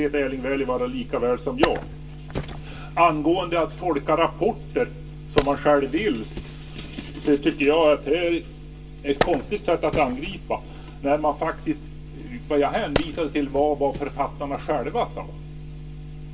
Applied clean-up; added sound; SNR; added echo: none; Wood; 11 dB; reverberation time 0.2 s.